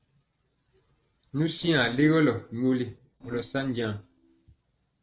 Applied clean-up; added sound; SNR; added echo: neural separator model SepFormer DNS4.